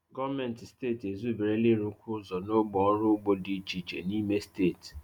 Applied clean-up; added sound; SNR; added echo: none; none; none; none.